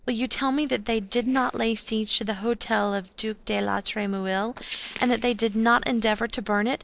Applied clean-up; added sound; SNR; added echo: neural separator model SepFormer DNS4.